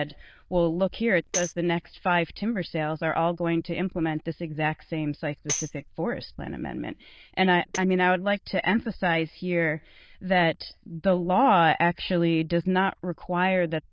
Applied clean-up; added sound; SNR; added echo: neural diffusion model UNIVERSE++.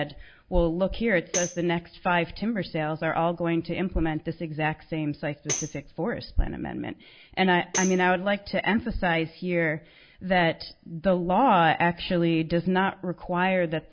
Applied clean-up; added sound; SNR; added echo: none; Tambourine; 11 dB; none.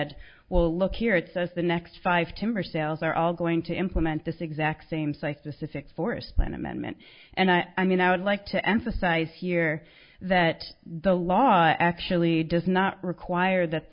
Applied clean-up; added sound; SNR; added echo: none; none; none; none.